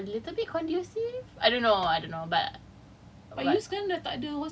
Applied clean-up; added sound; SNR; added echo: none; none; none; none.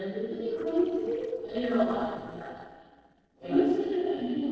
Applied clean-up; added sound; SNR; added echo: neural separator model SepFormer DNS4.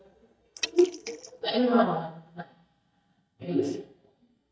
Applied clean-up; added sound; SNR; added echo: neural mask model DeepFilterNet 3.